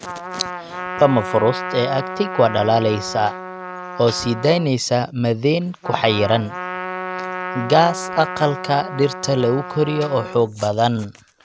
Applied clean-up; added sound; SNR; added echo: none; Trumpet; 10 dB; none.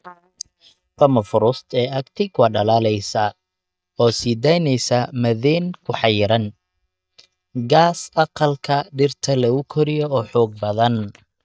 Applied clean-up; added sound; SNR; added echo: neural mask model DeepFilterNet 3.